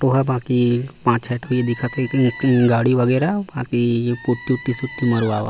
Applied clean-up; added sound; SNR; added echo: none; Squeak; 17 dB; none.